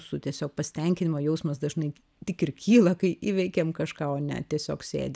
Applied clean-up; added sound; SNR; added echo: none; none; none; none.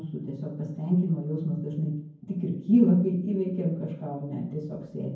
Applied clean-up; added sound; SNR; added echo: none; none; none; reverberation time 0.9 s.